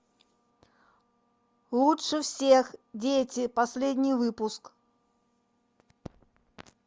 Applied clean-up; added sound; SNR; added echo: none; none; none; none.